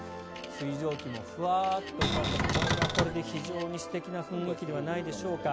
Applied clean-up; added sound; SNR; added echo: none; Cupboard open or close; -4 dB; none.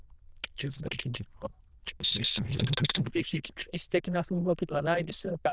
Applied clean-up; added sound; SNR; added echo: neural diffusion model UNIVERSE++.